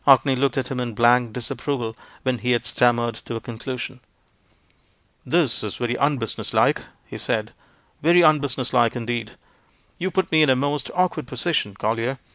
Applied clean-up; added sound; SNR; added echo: none; none; none; none.